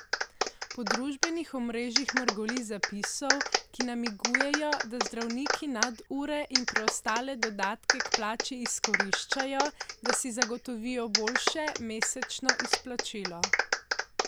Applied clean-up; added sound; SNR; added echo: none; Clapping; -2 dB; none.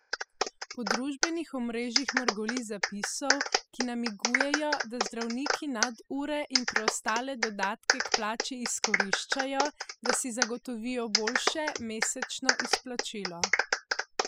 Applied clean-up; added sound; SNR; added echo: classical method spectral subtraction.